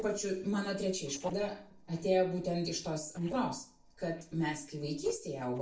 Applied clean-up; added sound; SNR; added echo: neural separator model SepFormer DNS4.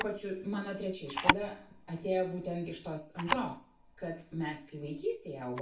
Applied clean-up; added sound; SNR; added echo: none; Camera; 2 dB; reverberation time 0.3 s.